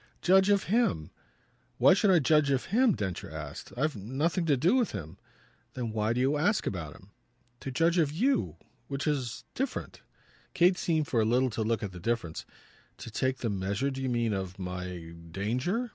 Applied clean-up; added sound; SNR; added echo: none; none; none; none.